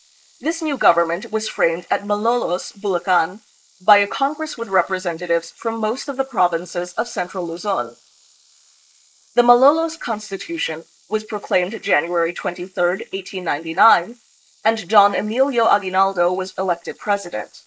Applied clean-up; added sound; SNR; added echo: neural mask model Resemble Enhance denoiser.